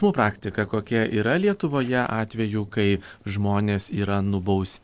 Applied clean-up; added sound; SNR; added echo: neural separator model SepFormer DNS4.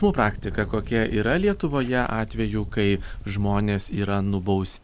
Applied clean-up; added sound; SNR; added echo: none; Engine; 11 dB; none.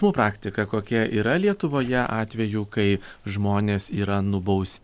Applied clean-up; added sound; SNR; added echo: none; none; none; none.